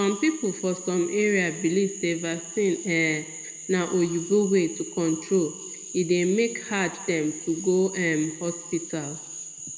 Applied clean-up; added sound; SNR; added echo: none; Cricket / Frog; 12 dB; reverberation time 1.3 s.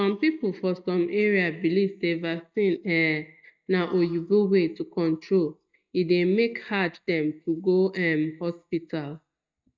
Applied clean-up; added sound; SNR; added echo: neural mask model DeepFilterNet 3.